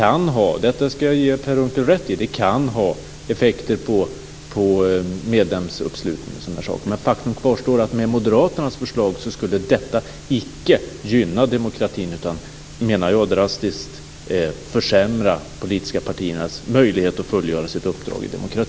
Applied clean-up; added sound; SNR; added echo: none; none; none; none.